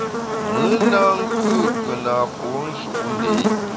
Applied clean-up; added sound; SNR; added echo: none; Buzz; -2 dB; none.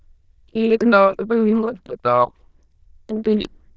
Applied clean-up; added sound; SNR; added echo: neural diffusion model UNIVERSE++.